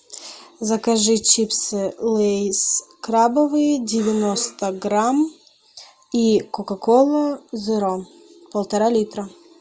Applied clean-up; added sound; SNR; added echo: none; none; none; none.